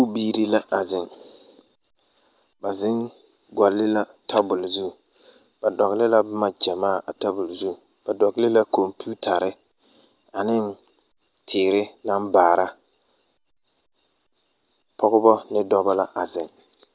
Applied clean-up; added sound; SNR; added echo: none; none; none; none.